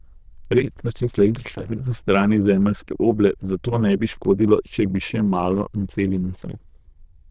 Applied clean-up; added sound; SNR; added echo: neural diffusion model UNIVERSE++.